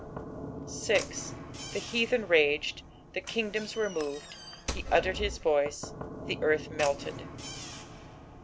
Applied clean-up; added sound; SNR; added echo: none; Knock / Slam; 10 dB; none.